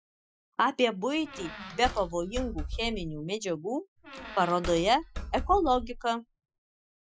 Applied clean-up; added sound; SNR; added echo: classical method Wiener filter.